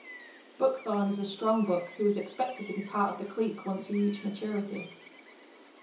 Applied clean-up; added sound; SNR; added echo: none; Gull, seagull; 19 dB; reverberation time 0.5 s.